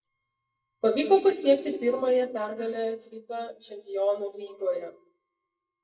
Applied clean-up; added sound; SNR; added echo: neural mask model DeepFilterNet 3.